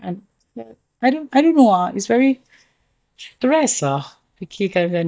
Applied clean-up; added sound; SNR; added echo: neural mask model DeepFilterNet 3.